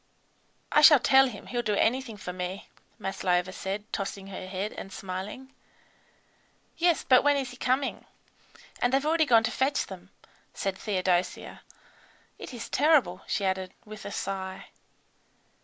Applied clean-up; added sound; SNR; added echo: none; none; none; none.